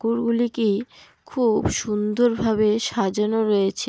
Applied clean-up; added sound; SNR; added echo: none; none; none; none.